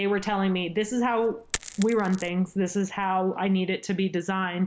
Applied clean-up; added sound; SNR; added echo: none; Coin (dropping); 15 dB; none.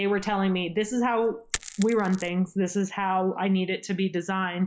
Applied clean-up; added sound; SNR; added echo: classical method log-MMSE.